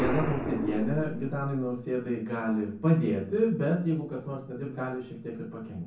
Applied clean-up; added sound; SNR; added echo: none; Explosion; 9 dB; reverberation time 0.6 s.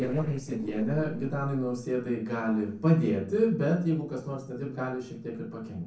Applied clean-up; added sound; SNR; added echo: neural separator model SepFormer DNS4.